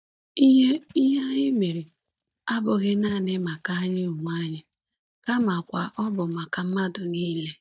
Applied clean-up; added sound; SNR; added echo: neural mask model DeepFilterNet 3.